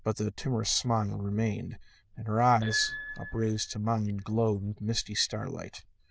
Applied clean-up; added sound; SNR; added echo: neural diffusion model UNIVERSE++.